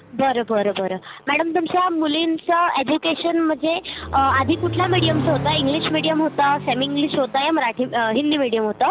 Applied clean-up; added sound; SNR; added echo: none; Accelerating, revving, vroom; 11 dB; none.